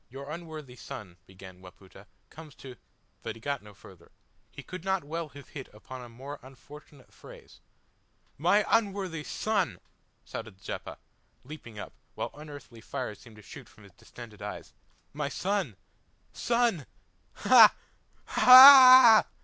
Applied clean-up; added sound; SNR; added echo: none; none; none; none.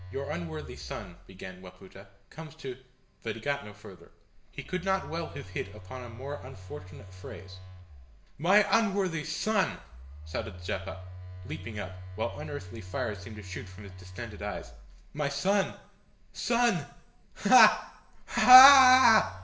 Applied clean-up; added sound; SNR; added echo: none; Telephone; 16 dB; reverberation time 0.6 s.